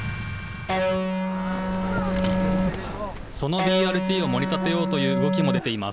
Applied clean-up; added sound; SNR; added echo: none; Electric guitar; -3 dB; none.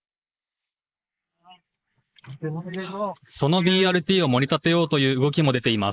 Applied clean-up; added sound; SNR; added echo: neural mask model Resemble Enhance denoiser.